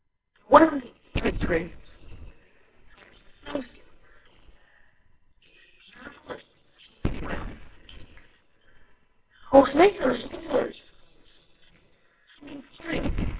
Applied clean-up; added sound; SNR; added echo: neural separator model SepFormer WHAMR!.